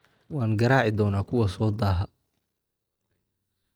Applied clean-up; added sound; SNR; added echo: neural mask model DeepFilterNet 3.